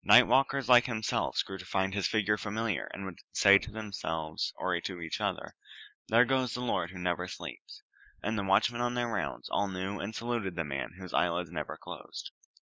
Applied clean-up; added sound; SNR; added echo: neural mask model Resemble Enhance denoiser.